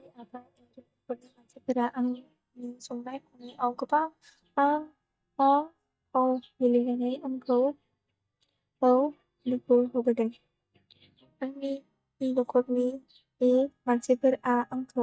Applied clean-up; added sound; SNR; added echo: neural mask model DeepFilterNet 3.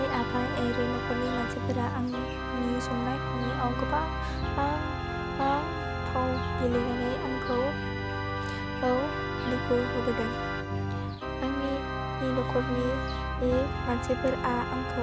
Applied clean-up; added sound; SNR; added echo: none; Organ; 0 dB; none.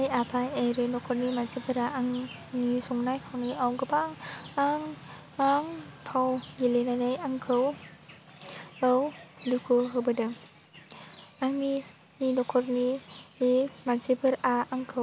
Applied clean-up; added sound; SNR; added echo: none; none; none; none.